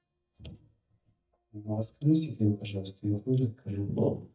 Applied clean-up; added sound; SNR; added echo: neural mask model DeepFilterNet 3.